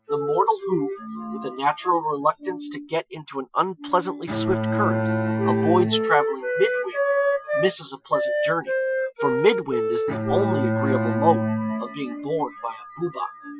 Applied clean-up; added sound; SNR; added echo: classical method Wiener filter.